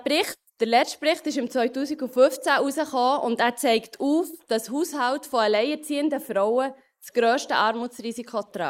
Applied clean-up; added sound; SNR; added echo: neural mask model Resemble Enhance denoiser.